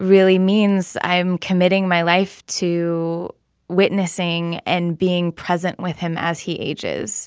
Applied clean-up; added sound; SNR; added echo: none; none; none; none.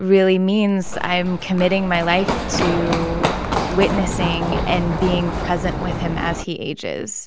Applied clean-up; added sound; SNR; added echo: none; Run; 4 dB; none.